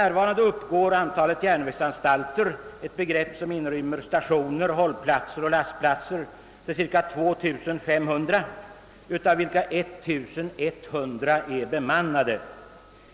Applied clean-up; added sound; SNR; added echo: none; none; none; none.